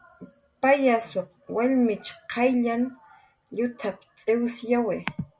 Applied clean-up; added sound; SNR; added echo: none; none; none; none.